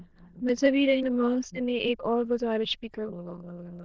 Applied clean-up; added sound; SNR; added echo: neural diffusion model UNIVERSE++.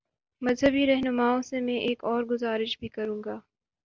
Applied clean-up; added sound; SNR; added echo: none; none; none; none.